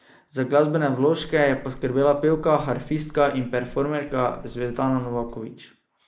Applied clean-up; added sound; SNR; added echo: neural mask model Resemble Enhance denoiser.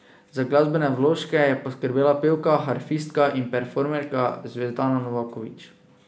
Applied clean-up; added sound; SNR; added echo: none; none; none; none.